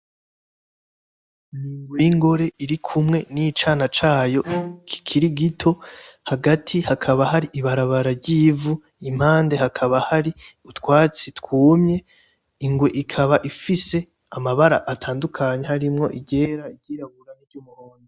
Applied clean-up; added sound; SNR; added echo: none; Bowed string instrument; 9 dB; none.